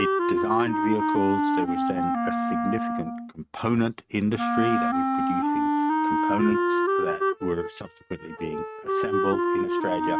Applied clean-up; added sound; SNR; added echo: neural mask model RNNoise.